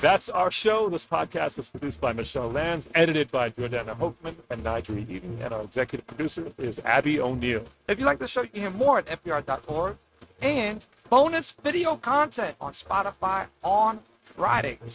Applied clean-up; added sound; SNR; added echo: neural mask model RNNoise.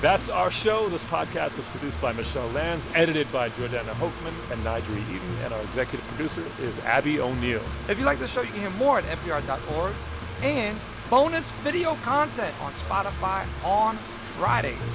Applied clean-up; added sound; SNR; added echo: none; Mechanical fan; 11 dB; none.